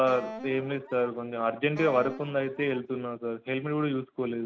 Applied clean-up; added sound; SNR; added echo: none; Wind instrument, woodwind instrument; 14 dB; none.